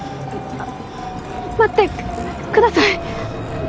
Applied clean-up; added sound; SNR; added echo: none; none; none; none.